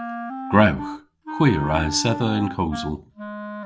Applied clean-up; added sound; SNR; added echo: none; Wind instrument, woodwind instrument; 9 dB; none.